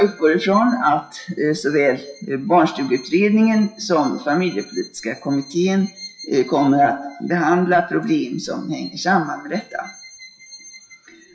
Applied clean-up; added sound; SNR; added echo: classical method WPE with log-MMSE.